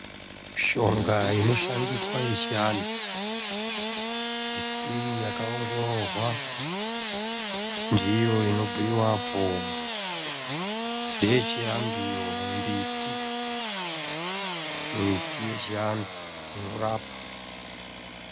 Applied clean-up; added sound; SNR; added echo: none; Engine starting / Sawing; 2 dB; none.